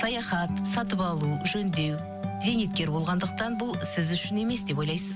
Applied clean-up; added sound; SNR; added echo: none; none; none; none.